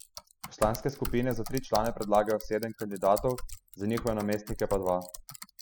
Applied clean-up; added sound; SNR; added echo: classical method spectral subtraction.